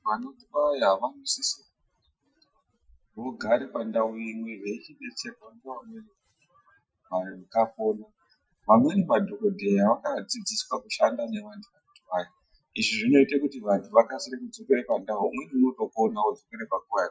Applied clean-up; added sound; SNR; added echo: classical method Wiener filter.